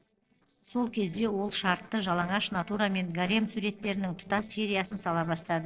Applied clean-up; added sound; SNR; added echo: neural separator model SepFormer DNS4.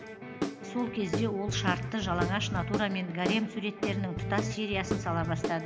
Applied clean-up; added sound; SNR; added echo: none; Guitar / Drum; 2 dB; none.